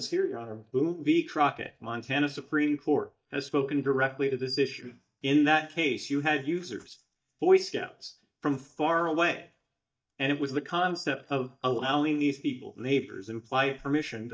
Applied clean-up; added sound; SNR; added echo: neural mask model DeepFilterNet 3.